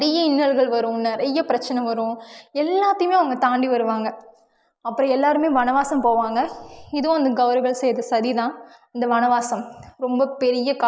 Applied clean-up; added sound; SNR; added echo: neural mask model Resemble Enhance denoiser.